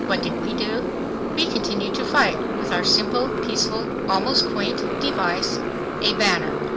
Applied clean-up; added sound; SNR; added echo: none; Motorcycle; 0 dB; none.